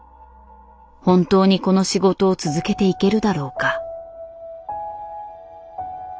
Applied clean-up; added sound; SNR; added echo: none; none; none; none.